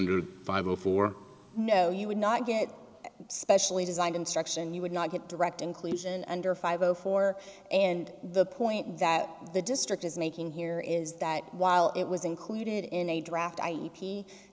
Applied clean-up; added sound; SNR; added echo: none; none; none; none.